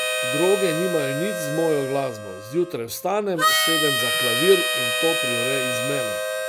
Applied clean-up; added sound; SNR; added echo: none; Harmonica; -1 dB; none.